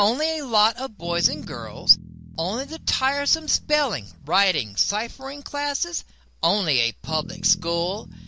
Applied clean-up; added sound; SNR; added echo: none; Bass guitar; 17 dB; none.